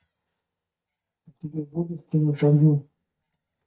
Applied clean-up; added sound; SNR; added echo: neural mask model DeepFilterNet 3.